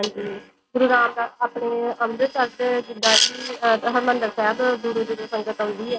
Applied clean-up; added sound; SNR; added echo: neural mask model RNNoise.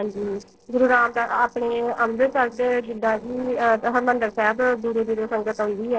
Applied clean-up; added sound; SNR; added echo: neural separator model SepFormer DNS4.